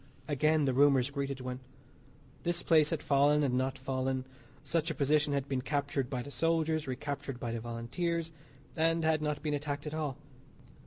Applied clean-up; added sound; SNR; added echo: none; none; none; none.